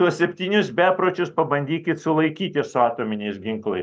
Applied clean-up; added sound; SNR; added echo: none; none; none; none.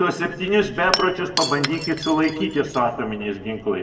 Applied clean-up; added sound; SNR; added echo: none; Shatter / Crushing; 9 dB; reverberation time 1.2 s.